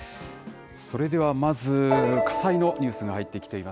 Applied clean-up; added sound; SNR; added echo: none; none; none; none.